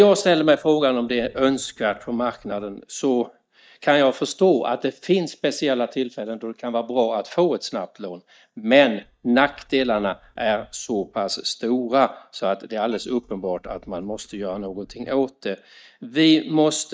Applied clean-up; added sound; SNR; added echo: neural mask model DeepFilterNet 3.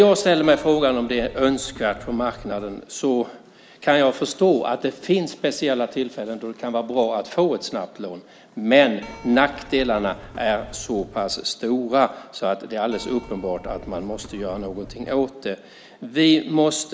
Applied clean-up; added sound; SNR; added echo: none; Keyboard (musical); 18 dB; none.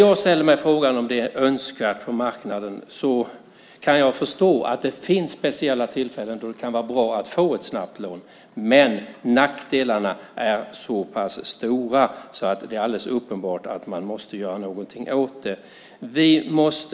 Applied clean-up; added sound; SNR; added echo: none; none; none; none.